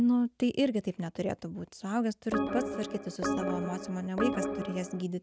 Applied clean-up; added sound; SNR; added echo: none; Organ; 2 dB; none.